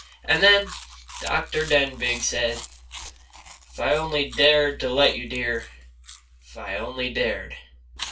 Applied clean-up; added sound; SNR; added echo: none; Chewing, mastication; 18 dB; reverberation time 0.2 s.